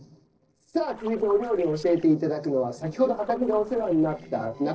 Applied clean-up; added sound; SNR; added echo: neural separator model SepFormer DNS4.